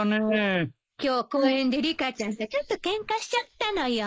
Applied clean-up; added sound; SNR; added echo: neural mask model Resemble Enhance denoiser.